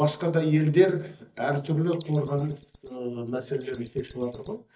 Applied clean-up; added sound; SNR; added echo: neural mask model DeepFilterNet 3.